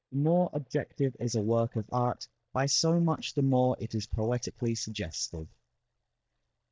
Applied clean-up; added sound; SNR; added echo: neural mask model DeepFilterNet 3.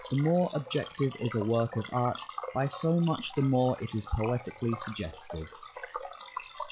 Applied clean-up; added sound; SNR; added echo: classical method log-MMSE.